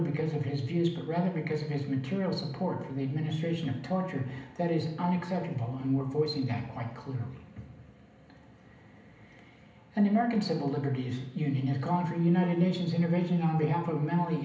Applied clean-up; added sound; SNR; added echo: none; none; none; reverberation time 0.8 s.